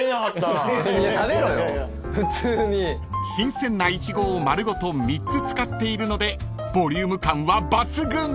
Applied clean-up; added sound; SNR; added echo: none; none; none; none.